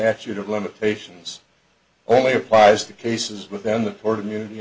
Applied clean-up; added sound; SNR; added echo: none; none; none; none.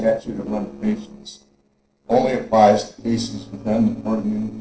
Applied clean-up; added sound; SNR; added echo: neural separator model SepFormer DNS4.